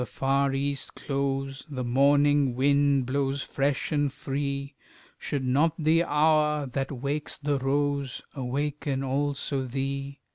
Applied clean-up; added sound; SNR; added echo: none; none; none; none.